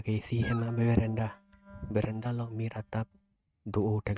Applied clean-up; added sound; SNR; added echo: neural mask model RNNoise.